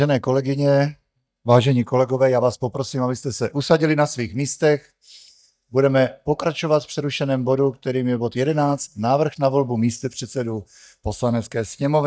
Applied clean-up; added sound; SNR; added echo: neural mask model DeepFilterNet 3.